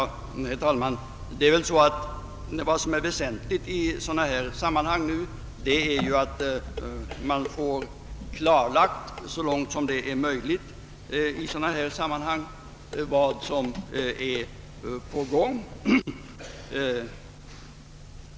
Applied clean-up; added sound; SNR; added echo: none; Motor vehicle (road) + Dishes, pots, and pans; 13 dB; none.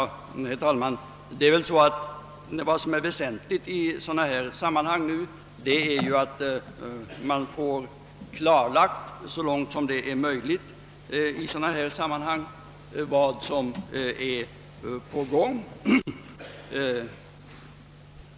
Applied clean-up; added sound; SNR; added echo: none; none; none; none.